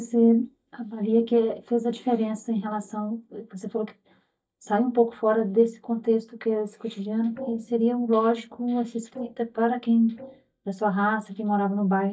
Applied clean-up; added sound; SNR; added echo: neural mask model DeepFilterNet 3.